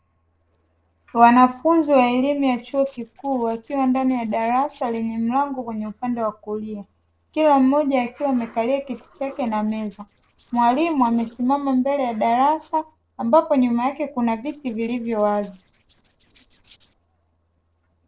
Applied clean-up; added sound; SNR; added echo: neural separator model SepFormer DNS4.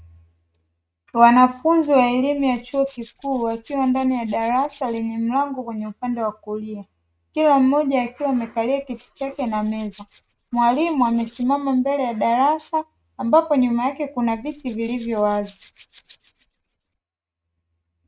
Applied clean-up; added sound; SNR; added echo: neural mask model RNNoise.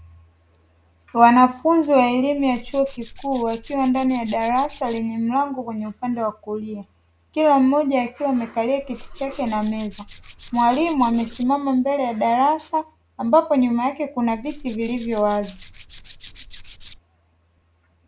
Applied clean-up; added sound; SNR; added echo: none; Tools; 18 dB; none.